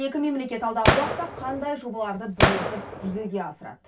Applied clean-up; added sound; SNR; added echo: none; Gunshot, gunfire; -2 dB; reverberation time 0.1 s.